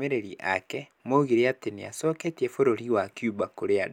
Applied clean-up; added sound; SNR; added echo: none; none; none; none.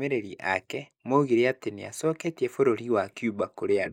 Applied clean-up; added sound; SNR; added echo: neural mask model Resemble Enhance denoiser.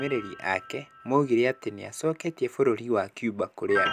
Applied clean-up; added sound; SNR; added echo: none; Piano; 10 dB; none.